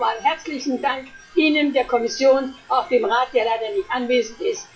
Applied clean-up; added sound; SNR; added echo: classical method WPE with log-MMSE.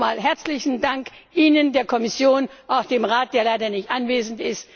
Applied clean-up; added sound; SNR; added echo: none; none; none; none.